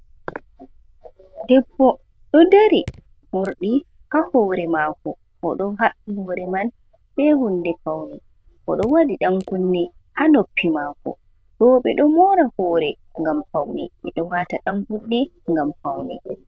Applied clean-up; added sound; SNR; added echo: neural diffusion model UNIVERSE++.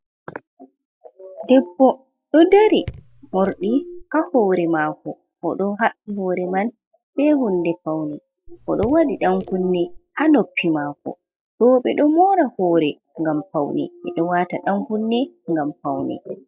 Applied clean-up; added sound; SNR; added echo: classical method log-MMSE.